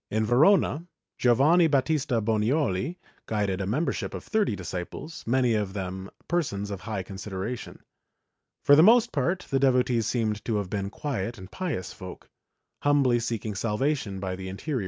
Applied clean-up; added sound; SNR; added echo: none; none; none; none.